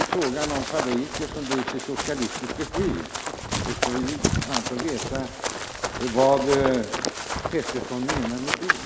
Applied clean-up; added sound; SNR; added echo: none; Run; 2 dB; none.